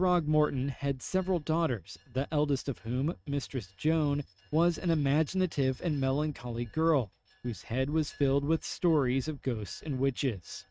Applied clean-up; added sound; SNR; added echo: neural mask model RNNoise.